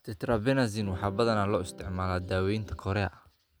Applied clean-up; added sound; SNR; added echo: none; Electric guitar / Strum; 17 dB; none.